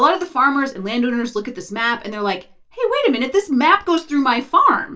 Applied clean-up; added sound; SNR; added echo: none; none; none; reverberation time 0.2 s.